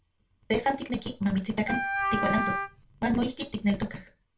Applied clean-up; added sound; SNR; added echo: none; Wind instrument, woodwind instrument; 0 dB; reverberation time 0.2 s.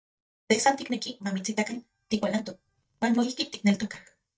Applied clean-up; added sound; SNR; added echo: neural mask model DeepFilterNet 3.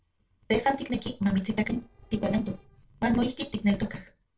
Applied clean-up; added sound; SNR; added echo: neural separator model SepFormer DNS4.